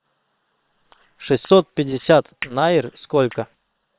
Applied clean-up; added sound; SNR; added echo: neural separator model SepFormer WHAM!.